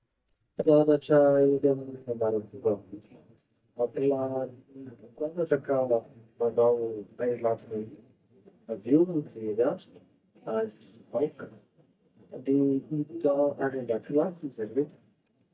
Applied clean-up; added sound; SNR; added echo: neural mask model DeepFilterNet 3.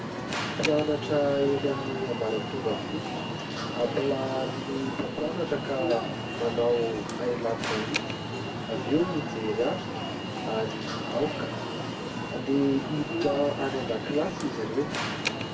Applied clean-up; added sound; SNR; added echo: none; Alarm; 2 dB; reverberation time 0.2 s.